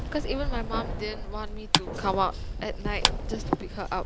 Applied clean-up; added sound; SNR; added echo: none; Clapping + Keys jangling; -1 dB; none.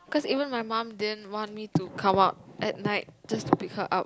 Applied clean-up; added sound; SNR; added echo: none; none; none; none.